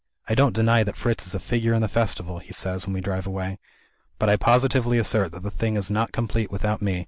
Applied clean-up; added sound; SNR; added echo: none; none; none; none.